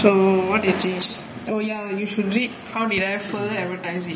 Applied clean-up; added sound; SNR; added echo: none; none; none; none.